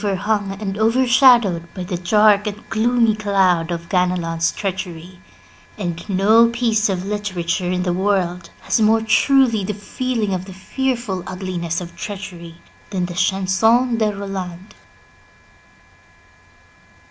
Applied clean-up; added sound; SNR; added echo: none; none; none; none.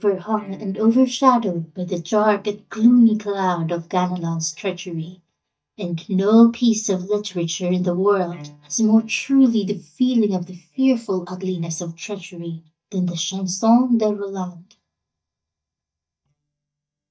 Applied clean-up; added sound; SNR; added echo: neural mask model DeepFilterNet 3.